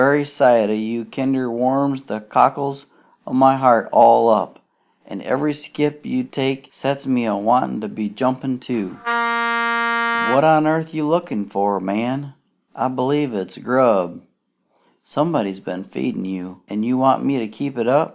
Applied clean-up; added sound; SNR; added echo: none; Wind instrument, woodwind instrument; 2 dB; none.